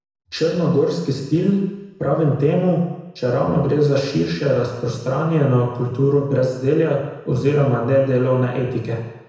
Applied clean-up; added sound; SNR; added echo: none; none; none; reverberation time 0.9 s.